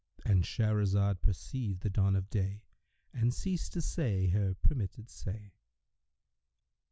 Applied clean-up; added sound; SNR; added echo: none; none; none; none.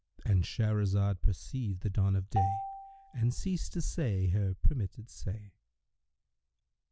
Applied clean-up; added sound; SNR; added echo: none; Marimba, xylophone; 9 dB; none.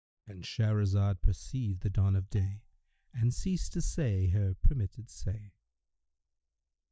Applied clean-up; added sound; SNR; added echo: neural mask model DeepFilterNet 3.